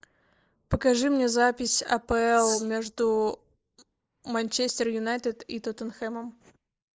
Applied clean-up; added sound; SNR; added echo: neural mask model Resemble Enhance denoiser.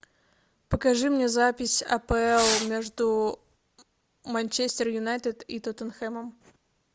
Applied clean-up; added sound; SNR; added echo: none; Fireworks; 5 dB; none.